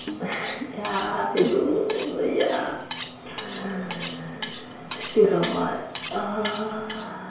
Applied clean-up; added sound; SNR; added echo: none; Cutlery, silverware; 12 dB; reverberation time 0.6 s.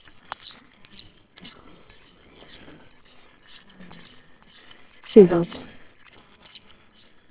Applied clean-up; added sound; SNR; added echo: neural separator model SepFormer WHAMR!.